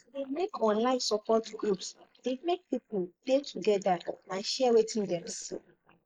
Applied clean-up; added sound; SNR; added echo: neural mask model Resemble Enhance denoiser.